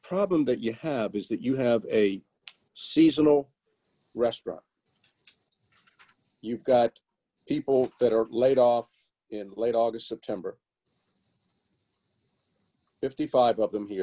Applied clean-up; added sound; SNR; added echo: none; none; none; none.